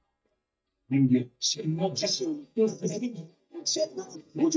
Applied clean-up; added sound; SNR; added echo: neural mask model DeepFilterNet 3.